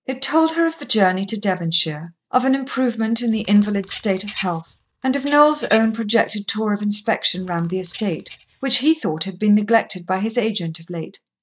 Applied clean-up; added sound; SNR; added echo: neural mask model DeepFilterNet 3.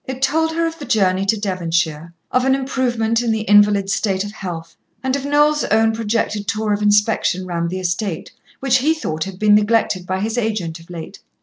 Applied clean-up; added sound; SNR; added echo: none; none; none; none.